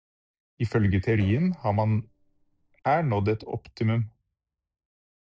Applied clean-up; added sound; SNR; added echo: neural separator model SepFormer DNS4.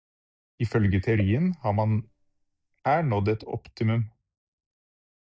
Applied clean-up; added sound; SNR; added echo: neural mask model DeepFilterNet 3.